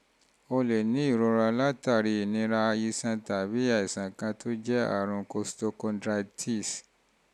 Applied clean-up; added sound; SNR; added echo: none; none; none; none.